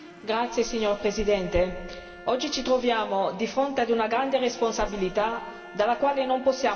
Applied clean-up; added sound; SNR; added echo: none; Bowed string instrument; 19 dB; reverberation time 1.9 s.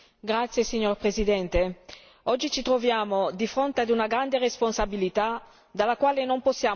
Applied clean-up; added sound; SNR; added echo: none; none; none; none.